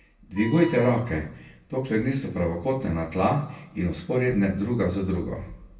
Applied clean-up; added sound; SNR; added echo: none; Wind instrument, woodwind instrument; 19 dB; reverberation time 0.2 s.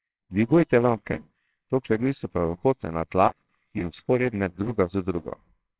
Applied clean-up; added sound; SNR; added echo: neural separator model SepFormer WHAMR!.